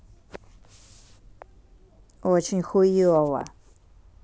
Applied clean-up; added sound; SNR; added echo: none; none; none; none.